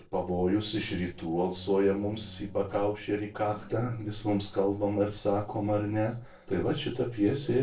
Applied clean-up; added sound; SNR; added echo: neural separator model SepFormer DNS4.